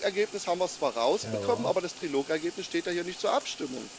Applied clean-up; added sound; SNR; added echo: none; Bathtub (filling or washing) / Water tap, faucet; 12 dB; none.